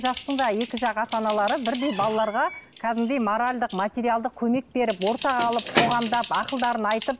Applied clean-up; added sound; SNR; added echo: none; Squeak / Slam / Wood + Typing; 7 dB; none.